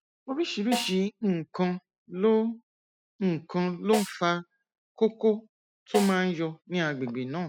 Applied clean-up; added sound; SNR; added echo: classical method spectral subtraction.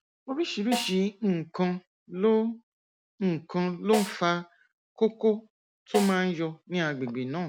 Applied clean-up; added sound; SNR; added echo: none; Snare drum; 10 dB; none.